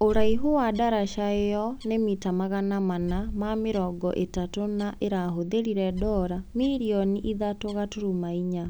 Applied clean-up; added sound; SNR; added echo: none; Bird; 14 dB; none.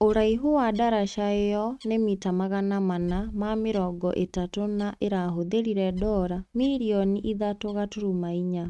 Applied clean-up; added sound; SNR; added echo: neural mask model RNNoise.